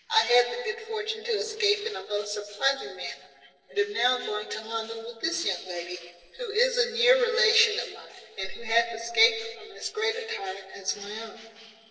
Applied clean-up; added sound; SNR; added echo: neural separator model SepFormer DNS4.